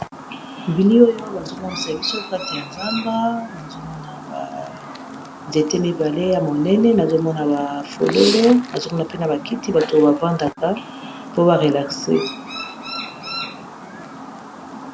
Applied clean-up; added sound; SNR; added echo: none; Chirp, tweet; 12 dB; none.